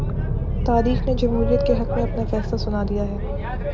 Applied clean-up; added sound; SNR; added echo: none; Boat, Water vehicle; -2 dB; none.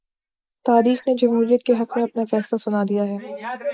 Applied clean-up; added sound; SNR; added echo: neural mask model Resemble Enhance denoiser.